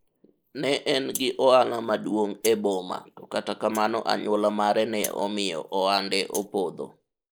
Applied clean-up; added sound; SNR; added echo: neural mask model Resemble Enhance denoiser.